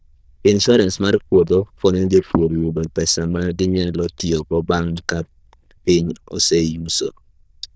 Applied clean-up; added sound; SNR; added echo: neural diffusion model UNIVERSE++.